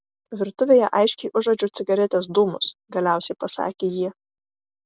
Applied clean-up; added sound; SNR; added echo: none; none; none; none.